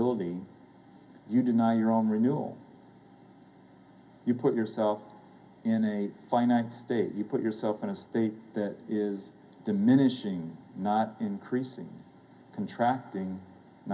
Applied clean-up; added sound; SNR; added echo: none; none; none; reverberation time 0.3 s.